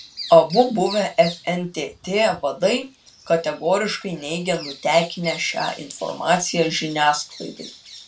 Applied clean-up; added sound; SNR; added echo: none; Bird vocalization, bird call, bird song; 18 dB; reverberation time 0.2 s.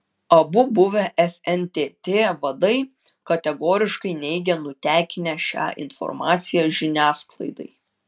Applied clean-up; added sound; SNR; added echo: none; none; none; none.